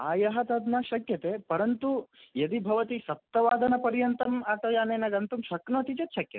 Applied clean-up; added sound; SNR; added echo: none; none; none; none.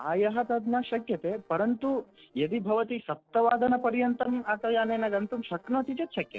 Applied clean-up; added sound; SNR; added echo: neural separator model SepFormer DNS4.